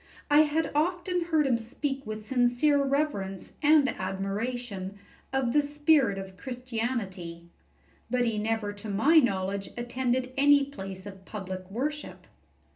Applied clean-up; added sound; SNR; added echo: none; none; none; reverberation time 0.3 s.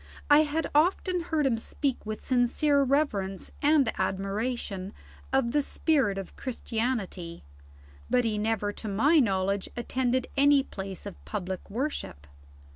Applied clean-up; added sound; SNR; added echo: none; none; none; none.